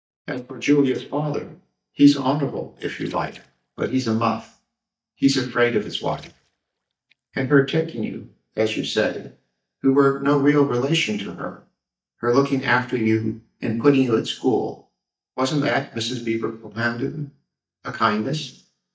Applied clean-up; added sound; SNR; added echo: neural mask model DeepFilterNet 3.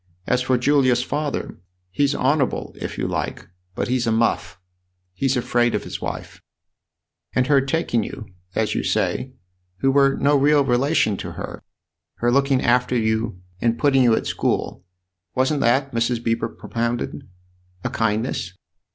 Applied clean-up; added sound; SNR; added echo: none; none; none; none.